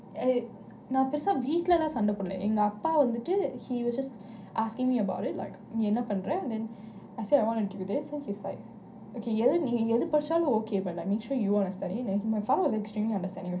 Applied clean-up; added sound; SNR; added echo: none; none; none; reverberation time 0.3 s.